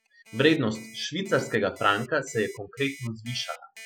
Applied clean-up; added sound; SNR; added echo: classical method spectral subtraction.